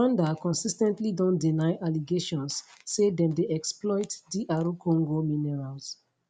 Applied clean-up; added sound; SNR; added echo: none; none; none; none.